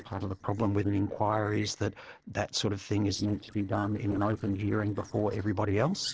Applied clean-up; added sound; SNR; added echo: neural separator model SepFormer DNS4.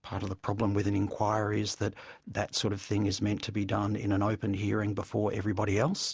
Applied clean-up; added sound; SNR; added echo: none; none; none; none.